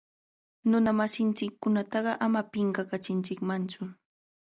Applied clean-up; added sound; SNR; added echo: none; none; none; none.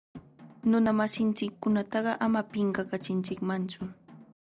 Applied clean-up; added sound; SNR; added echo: none; Drum; 20 dB; none.